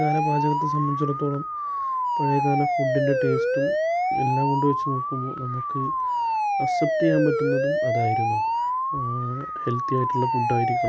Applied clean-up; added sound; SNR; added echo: none; Siren; -3 dB; none.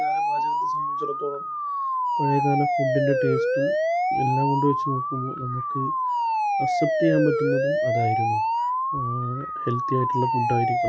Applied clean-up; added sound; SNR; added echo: classical method log-MMSE.